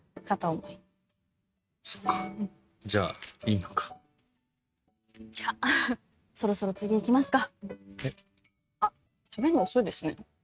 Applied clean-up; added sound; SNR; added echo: neural mask model RNNoise.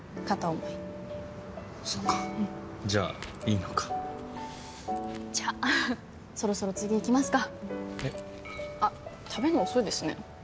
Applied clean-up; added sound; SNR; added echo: none; Chink, clink + Crackle; 19 dB; none.